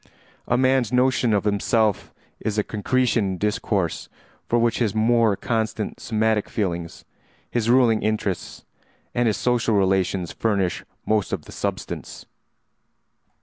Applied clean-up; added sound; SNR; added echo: none; none; none; none.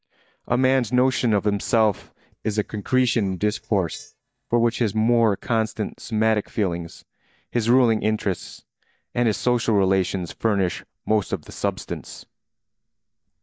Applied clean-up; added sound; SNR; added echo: neural mask model DeepFilterNet 3.